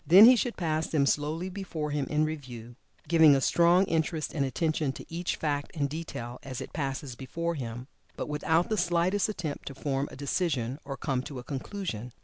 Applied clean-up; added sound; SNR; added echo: none; none; none; none.